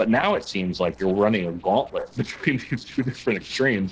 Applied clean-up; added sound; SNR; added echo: neural separator model SepFormer DNS4.